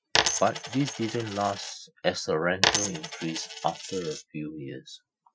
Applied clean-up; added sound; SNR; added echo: classical method Wiener filter.